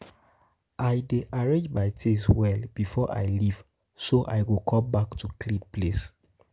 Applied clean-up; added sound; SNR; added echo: none; none; none; none.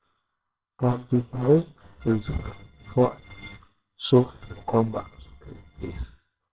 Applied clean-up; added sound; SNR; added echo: neural separator model SepFormer WHAMR!.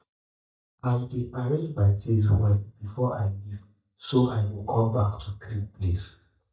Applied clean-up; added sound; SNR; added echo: neural mask model DeepFilterNet 3.